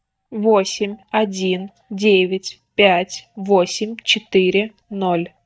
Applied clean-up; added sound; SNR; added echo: neural mask model DeepFilterNet 3.